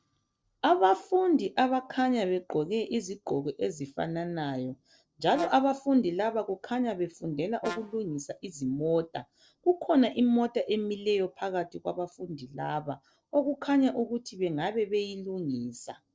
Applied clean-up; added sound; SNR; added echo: neural separator model SepFormer DNS4.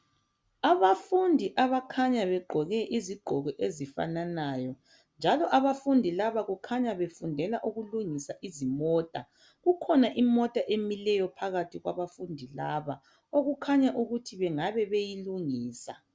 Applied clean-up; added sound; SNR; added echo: none; none; none; none.